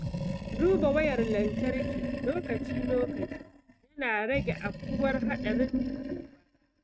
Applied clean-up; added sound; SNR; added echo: neural mask model RNNoise.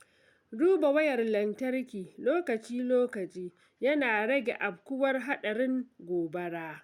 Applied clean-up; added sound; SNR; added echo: none; none; none; none.